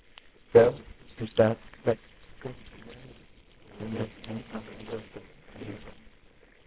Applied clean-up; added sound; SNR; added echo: neural separator model SepFormer WHAMR!.